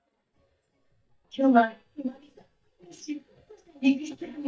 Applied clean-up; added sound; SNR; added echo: neural mask model DeepFilterNet 3.